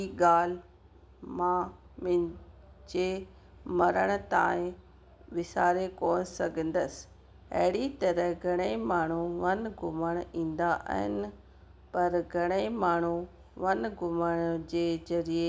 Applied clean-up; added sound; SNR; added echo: none; none; none; none.